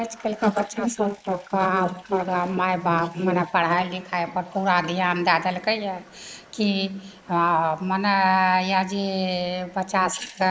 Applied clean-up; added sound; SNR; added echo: neural mask model Resemble Enhance denoiser.